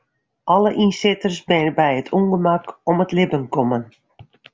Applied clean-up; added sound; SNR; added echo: none; none; none; none.